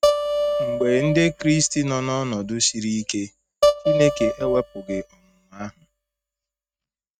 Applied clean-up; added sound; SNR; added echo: neural mask model RNNoise.